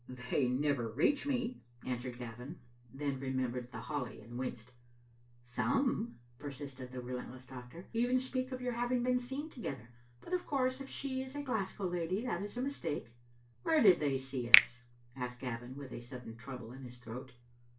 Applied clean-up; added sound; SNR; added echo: none; Finger snapping; -2 dB; reverberation time 0.2 s.